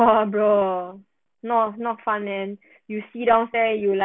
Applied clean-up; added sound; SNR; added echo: none; none; none; none.